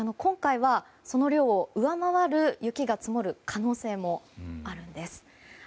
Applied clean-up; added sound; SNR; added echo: none; none; none; none.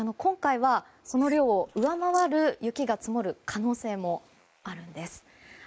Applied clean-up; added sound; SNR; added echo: neural mask model Resemble Enhance denoiser.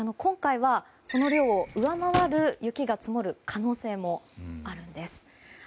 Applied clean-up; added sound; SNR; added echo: none; Drawer open or close / Wood + Screech; 8 dB; none.